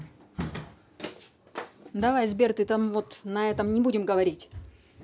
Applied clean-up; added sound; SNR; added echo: none; none; none; none.